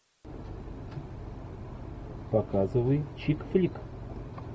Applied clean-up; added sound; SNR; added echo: none; none; none; none.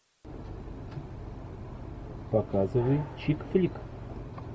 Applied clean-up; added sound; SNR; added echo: none; Train; 17 dB; none.